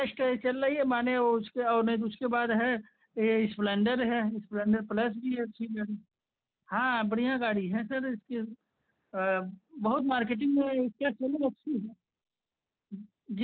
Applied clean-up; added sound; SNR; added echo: none; none; none; none.